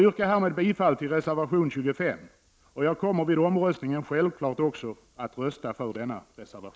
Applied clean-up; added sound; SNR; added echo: none; none; none; none.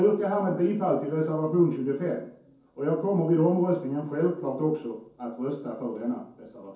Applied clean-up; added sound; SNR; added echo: none; none; none; reverberation time 0.6 s.